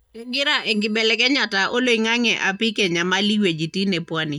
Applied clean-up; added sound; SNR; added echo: neural mask model DeepFilterNet 3.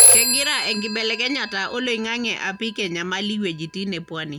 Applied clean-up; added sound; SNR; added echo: none; Telephone; -3 dB; none.